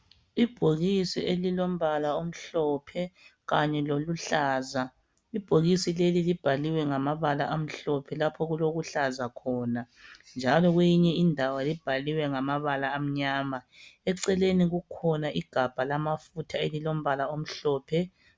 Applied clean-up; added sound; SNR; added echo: none; none; none; none.